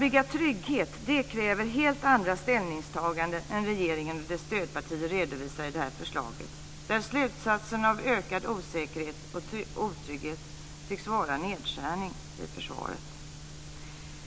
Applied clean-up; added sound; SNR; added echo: none; none; none; none.